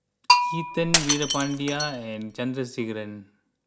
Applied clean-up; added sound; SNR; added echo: none; Bell + Shatter; -3 dB; none.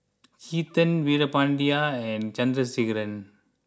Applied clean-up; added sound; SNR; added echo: none; none; none; none.